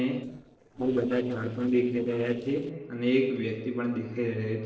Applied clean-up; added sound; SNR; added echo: neural separator model SepFormer DNS4.